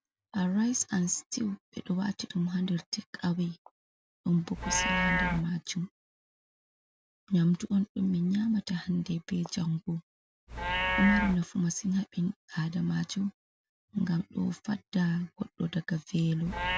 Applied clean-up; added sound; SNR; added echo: none; Livestock, farm animals, working animals; 8 dB; none.